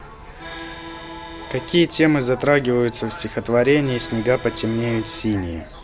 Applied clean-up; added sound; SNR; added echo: none; Accordion; 15 dB; none.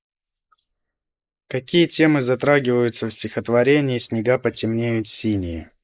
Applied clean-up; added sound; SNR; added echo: neural mask model Resemble Enhance denoiser.